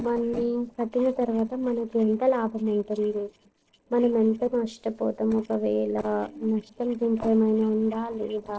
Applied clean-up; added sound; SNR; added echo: neural separator model SepFormer DNS4.